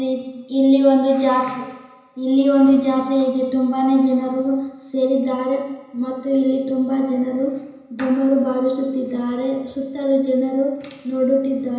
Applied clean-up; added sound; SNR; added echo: none; none; none; reverberation time 1.0 s.